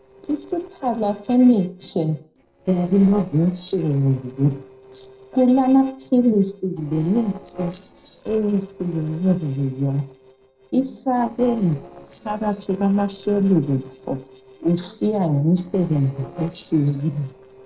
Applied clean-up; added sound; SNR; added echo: neural separator model SepFormer DNS4.